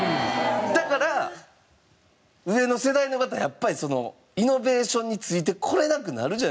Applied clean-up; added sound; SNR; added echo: none; none; none; none.